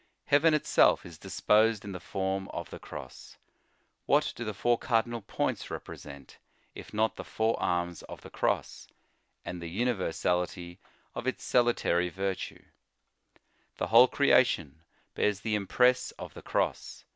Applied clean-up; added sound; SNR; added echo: none; none; none; none.